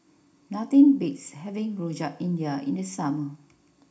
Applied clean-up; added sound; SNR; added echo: none; none; none; reverberation time 0.4 s.